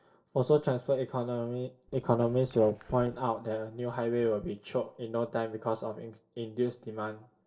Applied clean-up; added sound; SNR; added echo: neural separator model SepFormer DNS4.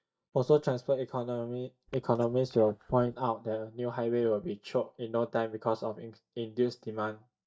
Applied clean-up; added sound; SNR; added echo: neural mask model DeepFilterNet 3.